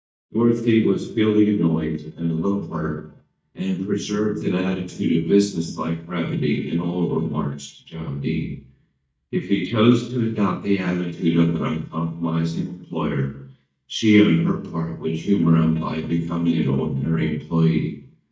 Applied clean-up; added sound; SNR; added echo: neural mask model DeepFilterNet 3.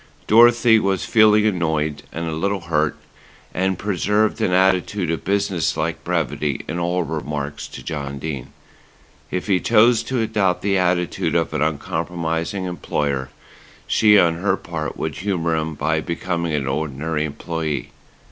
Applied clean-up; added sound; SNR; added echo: none; none; none; none.